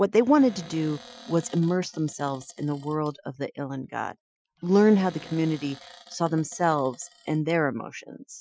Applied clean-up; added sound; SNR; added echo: classical method Wiener filter.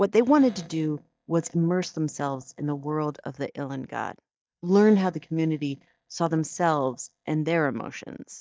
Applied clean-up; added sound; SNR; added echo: neural mask model DeepFilterNet 3.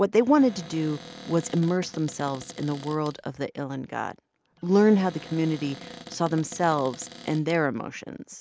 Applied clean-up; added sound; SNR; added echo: none; Cupboard open or close; 18 dB; none.